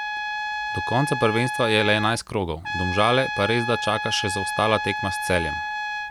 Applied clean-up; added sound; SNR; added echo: none; Trumpet; 4 dB; none.